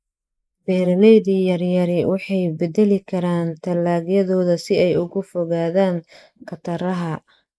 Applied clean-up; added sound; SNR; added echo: neural mask model Resemble Enhance denoiser.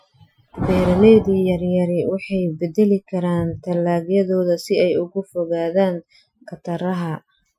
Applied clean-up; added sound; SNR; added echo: classical method Wiener filter.